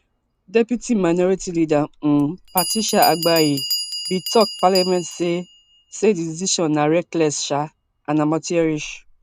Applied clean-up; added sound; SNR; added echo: none; Bell; 11 dB; none.